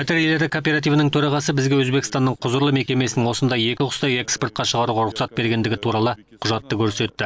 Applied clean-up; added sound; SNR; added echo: none; none; none; none.